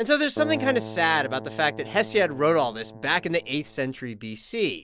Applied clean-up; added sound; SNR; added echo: none; Keyboard (musical); 13 dB; none.